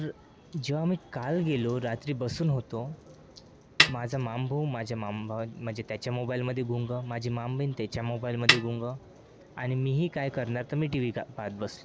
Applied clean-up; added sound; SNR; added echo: none; Snare drum; -4 dB; none.